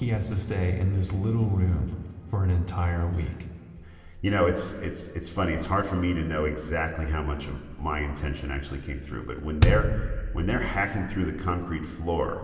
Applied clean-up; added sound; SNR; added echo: none; Bass drum; -1 dB; reverberation time 2.4 s.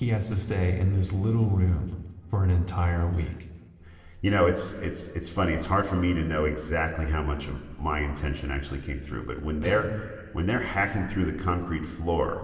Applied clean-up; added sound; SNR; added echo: neural separator model SepFormer DNS4.